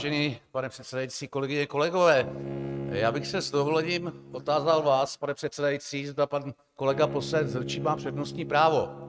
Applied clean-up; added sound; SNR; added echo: neural mask model RNNoise.